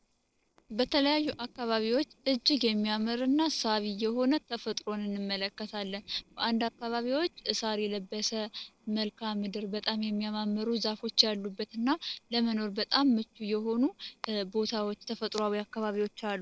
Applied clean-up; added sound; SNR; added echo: neural separator model SepFormer DNS4.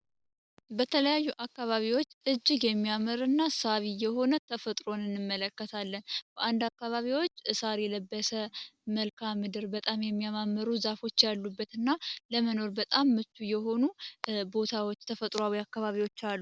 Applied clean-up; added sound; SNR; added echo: none; none; none; none.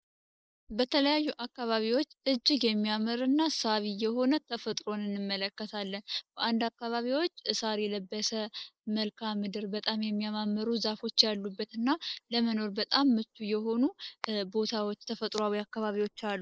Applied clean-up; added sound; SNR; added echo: neural mask model Resemble Enhance denoiser.